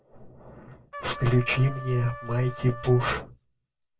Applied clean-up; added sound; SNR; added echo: none; Trumpet; 15 dB; reverberation time 0.1 s.